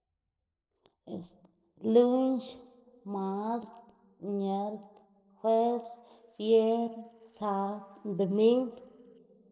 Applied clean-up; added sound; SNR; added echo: neural separator model SepFormer DNS4.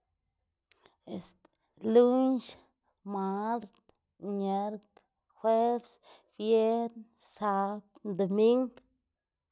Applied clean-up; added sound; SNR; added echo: none; none; none; none.